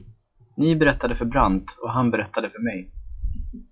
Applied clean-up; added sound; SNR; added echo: classical method log-MMSE.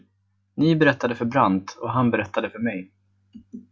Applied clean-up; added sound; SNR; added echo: none; none; none; none.